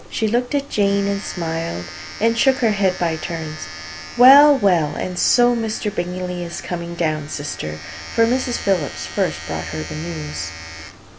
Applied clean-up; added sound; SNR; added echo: none; Domestic sounds, home sounds; 14 dB; none.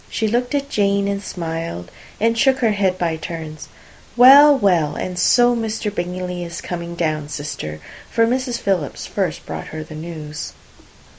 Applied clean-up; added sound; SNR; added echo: none; none; none; none.